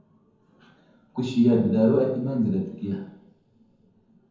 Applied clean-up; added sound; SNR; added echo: none; none; none; reverberation time 0.9 s.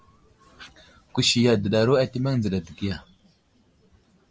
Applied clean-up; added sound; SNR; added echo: none; none; none; none.